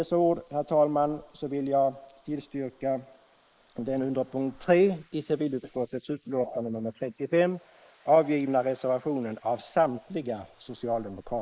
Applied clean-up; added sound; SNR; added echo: neural mask model Resemble Enhance denoiser.